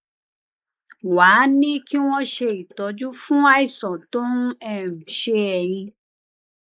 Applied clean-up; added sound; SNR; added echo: neural mask model Resemble Enhance denoiser.